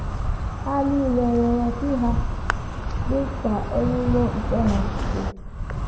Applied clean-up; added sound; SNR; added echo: none; Insect; 1 dB; reverberation time 0.9 s.